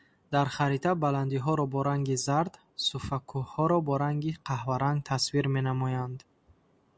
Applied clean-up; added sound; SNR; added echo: none; none; none; none.